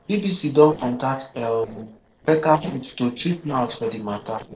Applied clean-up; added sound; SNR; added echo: neural separator model SepFormer DNS4.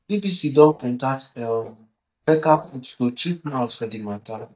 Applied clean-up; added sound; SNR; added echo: neural mask model DeepFilterNet 3.